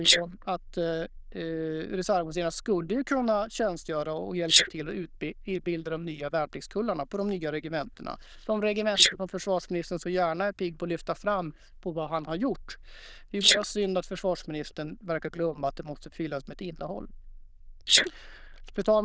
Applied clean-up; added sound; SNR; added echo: neural diffusion model UNIVERSE++.